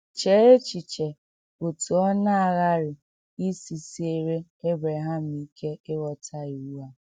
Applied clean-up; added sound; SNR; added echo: none; none; none; none.